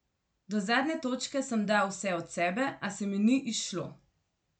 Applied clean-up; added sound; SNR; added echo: none; none; none; none.